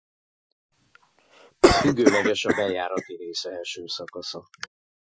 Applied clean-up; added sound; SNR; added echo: classical method Wiener filter.